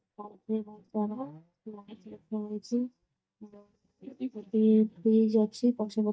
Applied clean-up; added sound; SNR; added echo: neural mask model DeepFilterNet 3.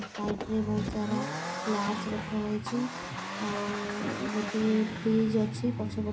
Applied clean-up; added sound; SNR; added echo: none; Accelerating, revving, vroom; 5 dB; reverberation time 0.4 s.